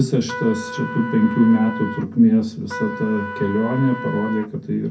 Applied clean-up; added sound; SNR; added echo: none; Trumpet; 12 dB; reverberation time 0.3 s.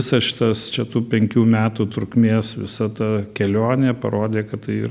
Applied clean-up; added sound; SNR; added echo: none; none; none; none.